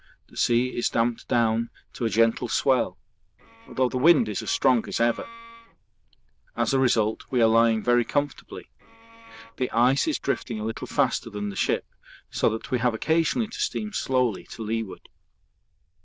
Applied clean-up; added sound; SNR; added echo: neural diffusion model UNIVERSE++.